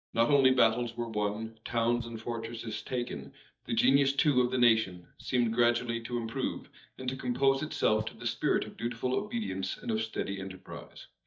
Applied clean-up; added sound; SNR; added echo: neural mask model DeepFilterNet 3.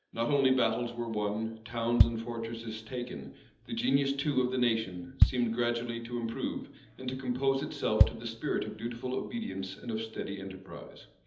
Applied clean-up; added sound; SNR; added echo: none; Bass drum; 1 dB; reverberation time 1.2 s.